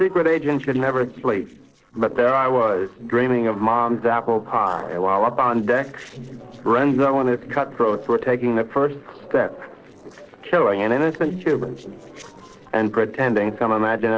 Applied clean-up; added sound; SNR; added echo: neural separator model SepFormer DNS4.